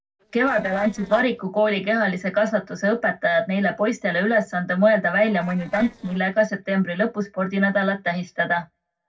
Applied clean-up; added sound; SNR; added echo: neural separator model SepFormer DNS4.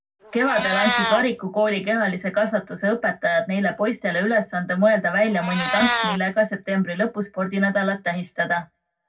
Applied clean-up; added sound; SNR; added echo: none; Meow; 9 dB; reverberation time 0.3 s.